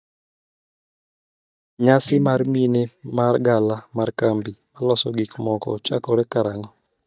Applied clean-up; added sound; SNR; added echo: neural mask model DeepFilterNet 3.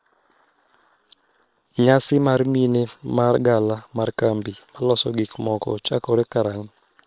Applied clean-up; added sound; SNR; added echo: neural separator model SepFormer WHAM!.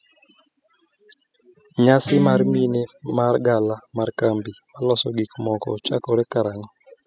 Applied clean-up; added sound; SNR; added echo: classical method spectral subtraction.